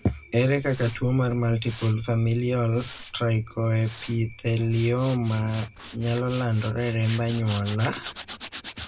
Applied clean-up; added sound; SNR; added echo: none; Tools; 17 dB; reverberation time 0.2 s.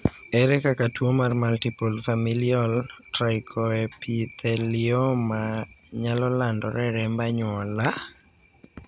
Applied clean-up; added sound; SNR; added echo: none; none; none; none.